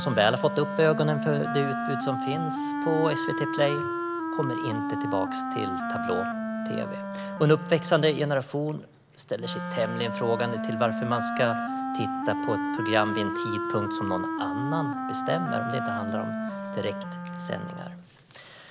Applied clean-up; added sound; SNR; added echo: none; Wind instrument, woodwind instrument; 2 dB; none.